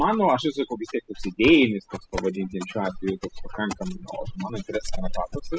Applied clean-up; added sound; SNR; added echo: classical method spectral subtraction.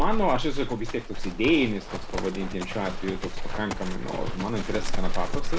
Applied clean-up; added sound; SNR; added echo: none; Livestock, farm animals, working animals; -2 dB; none.